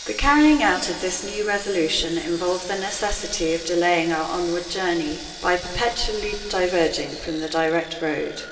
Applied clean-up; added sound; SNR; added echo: none; Sawing; 14 dB; reverberation time 2.0 s.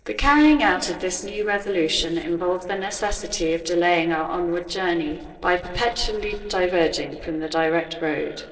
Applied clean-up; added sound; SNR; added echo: neural separator model SepFormer DNS4.